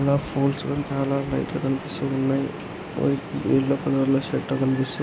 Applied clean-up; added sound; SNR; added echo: none; none; none; none.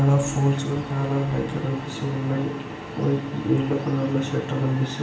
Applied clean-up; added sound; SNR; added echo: none; none; none; reverberation time 0.8 s.